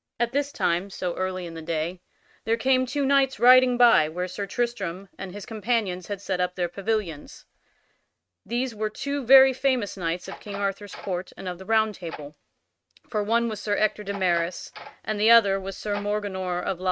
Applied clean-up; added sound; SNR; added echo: neural mask model RNNoise.